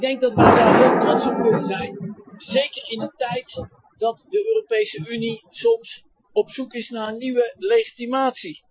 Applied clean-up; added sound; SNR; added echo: classical method Wiener filter.